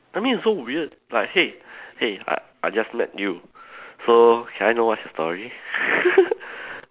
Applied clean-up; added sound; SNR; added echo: none; none; none; none.